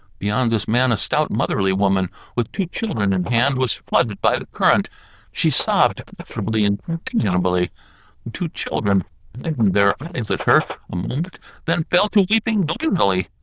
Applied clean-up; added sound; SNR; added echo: neural diffusion model UNIVERSE++.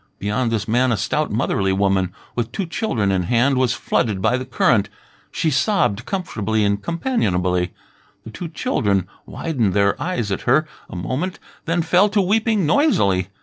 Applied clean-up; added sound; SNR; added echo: none; none; none; none.